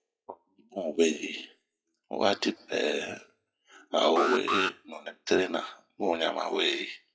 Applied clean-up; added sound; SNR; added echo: classical method WPE with log-MMSE.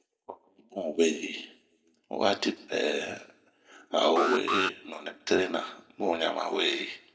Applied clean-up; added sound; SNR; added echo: none; Alarm; 4 dB; reverberation time 0.6 s.